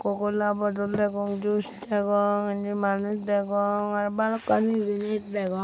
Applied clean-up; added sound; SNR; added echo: none; none; none; none.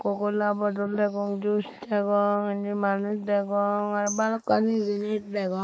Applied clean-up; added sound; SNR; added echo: neural mask model Resemble Enhance denoiser.